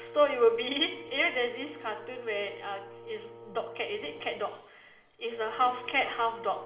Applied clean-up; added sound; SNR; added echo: none; Wind instrument, woodwind instrument; 15 dB; reverberation time 1.2 s.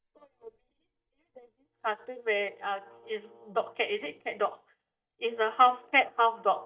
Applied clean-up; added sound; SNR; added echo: neural mask model DeepFilterNet 3.